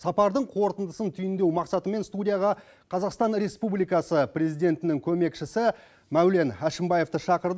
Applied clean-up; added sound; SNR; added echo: none; none; none; none.